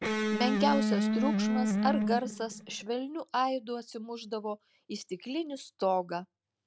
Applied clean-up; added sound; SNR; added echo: none; Electric guitar; -4 dB; none.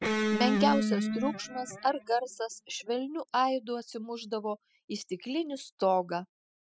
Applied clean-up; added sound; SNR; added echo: classical method spectral subtraction.